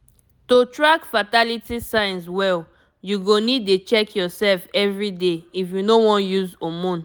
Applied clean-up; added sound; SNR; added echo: none; none; none; none.